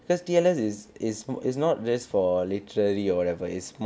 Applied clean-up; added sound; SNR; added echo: none; none; none; none.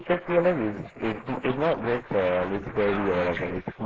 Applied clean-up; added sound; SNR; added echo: neural mask model Resemble Enhance denoiser.